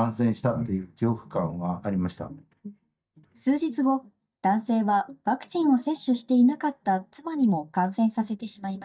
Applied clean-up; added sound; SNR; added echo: neural mask model DeepFilterNet 3.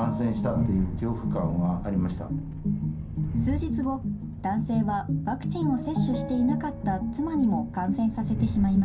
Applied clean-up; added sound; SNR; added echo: none; Train; 9 dB; reverberation time 0.3 s.